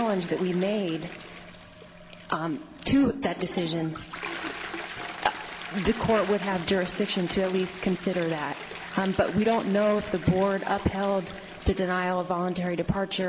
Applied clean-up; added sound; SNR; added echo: none; Toilet flush; 13 dB; none.